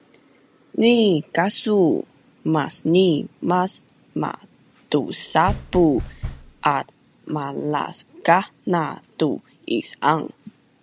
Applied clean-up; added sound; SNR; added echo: none; Knock; 9 dB; none.